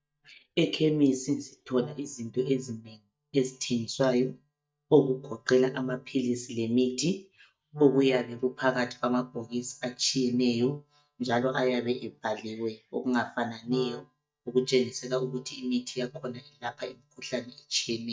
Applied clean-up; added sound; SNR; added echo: neural mask model DeepFilterNet 3.